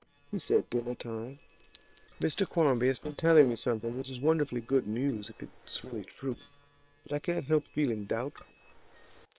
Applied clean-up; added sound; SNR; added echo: neural separator model SepFormer WHAM!.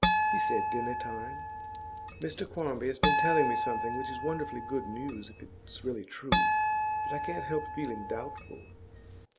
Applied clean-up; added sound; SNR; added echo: none; Harp + Chime; -4 dB; none.